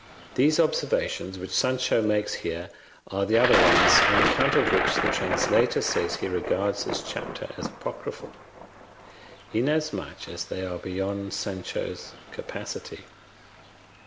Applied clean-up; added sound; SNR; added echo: none; Thunder; 3 dB; none.